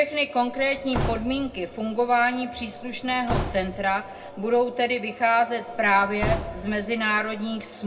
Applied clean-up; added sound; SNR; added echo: none; Slam / Wood; 9 dB; reverberation time 0.2 s.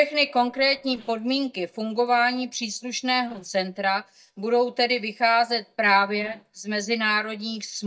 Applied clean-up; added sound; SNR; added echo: neural mask model DeepFilterNet 3.